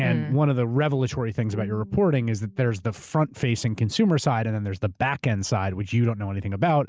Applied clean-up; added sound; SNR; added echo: neural mask model RNNoise.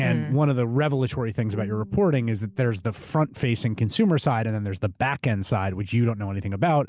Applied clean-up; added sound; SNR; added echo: none; Bowed string instrument; 19 dB; none.